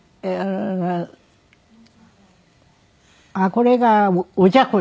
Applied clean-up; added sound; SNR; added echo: none; none; none; none.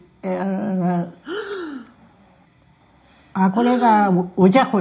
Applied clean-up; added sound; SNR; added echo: none; Breathing; 14 dB; reverberation time 0.4 s.